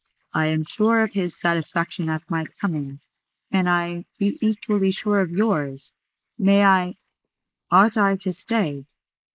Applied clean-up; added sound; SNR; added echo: neural mask model Resemble Enhance denoiser.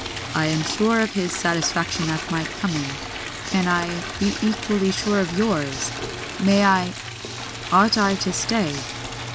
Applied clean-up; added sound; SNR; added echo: none; Water / Mechanisms + Liquid; 8 dB; none.